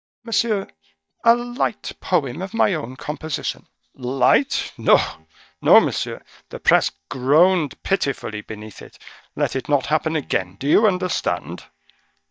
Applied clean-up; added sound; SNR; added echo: neural mask model DeepFilterNet 3.